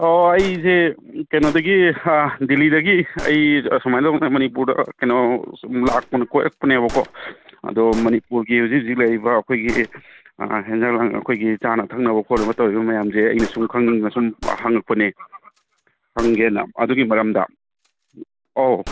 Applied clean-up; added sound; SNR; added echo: none; Gunshot, gunfire; 19 dB; none.